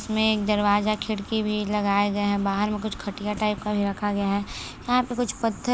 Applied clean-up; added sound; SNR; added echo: none; none; none; none.